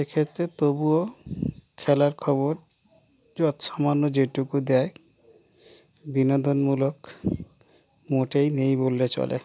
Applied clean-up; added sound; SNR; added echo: none; none; none; none.